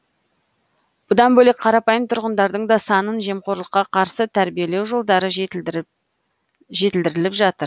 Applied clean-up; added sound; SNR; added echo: none; none; none; none.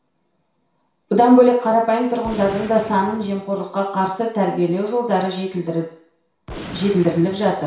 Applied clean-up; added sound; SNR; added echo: none; Gunshot, gunfire; 20 dB; reverberation time 0.6 s.